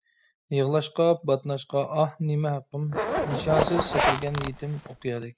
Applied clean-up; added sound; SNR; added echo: none; Zipper (clothing); 0 dB; none.